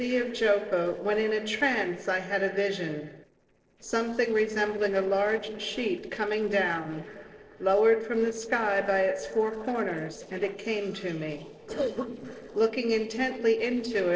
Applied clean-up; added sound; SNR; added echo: neural separator model SepFormer DNS4.